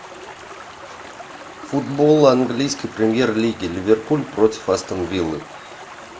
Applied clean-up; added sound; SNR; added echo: none; Stream; 17 dB; none.